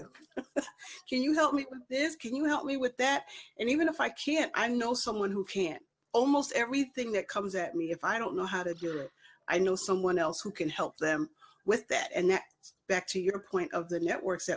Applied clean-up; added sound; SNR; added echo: neural separator model SepFormer DNS4.